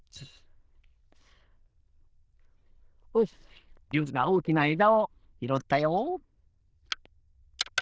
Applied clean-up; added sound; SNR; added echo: neural diffusion model UNIVERSE++.